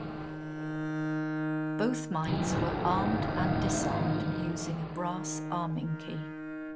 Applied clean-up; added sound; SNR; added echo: none; Wild animals + Bowed string instrument; -3 dB; none.